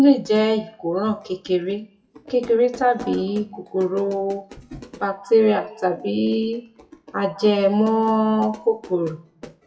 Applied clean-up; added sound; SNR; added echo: classical method WPE with log-MMSE.